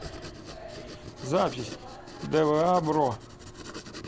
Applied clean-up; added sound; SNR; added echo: none; Writing; 12 dB; none.